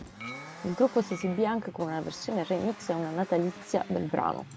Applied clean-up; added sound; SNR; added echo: none; Accelerating, revving, vroom + Chink, clink; 15 dB; none.